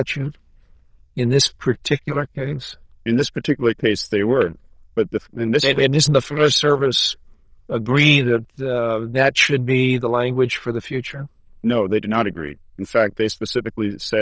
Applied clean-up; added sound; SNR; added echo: neural diffusion model UNIVERSE++.